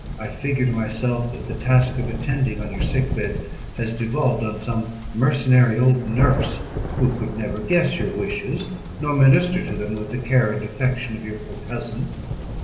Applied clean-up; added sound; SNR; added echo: none; Thunder; 8 dB; reverberation time 0.9 s.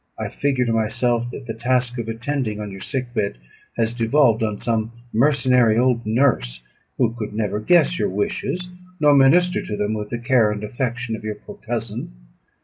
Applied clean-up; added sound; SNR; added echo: none; none; none; none.